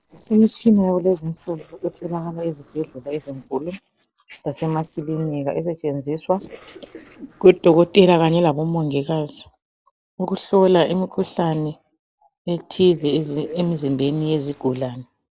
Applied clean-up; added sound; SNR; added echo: neural separator model SepFormer DNS4.